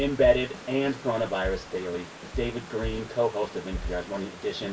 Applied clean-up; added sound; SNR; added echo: none; Stream / Liquid; 17 dB; reverberation time 0.2 s.